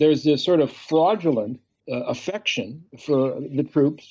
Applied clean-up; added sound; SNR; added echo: neural mask model DeepFilterNet 3.